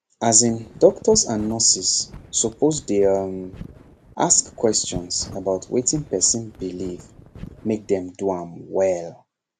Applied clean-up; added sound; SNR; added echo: none; Wind; 18 dB; none.